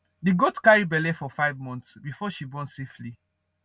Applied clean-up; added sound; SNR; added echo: none; none; none; none.